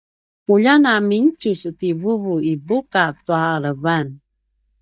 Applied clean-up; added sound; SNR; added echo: neural mask model DeepFilterNet 3.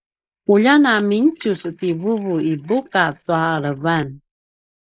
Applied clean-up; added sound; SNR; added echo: neural mask model Resemble Enhance denoiser.